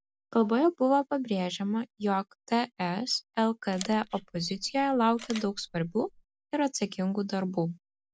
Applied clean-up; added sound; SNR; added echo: none; Camera; 17 dB; none.